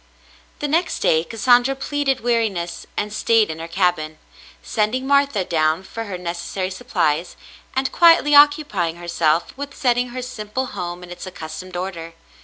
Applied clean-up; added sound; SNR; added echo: none; none; none; none.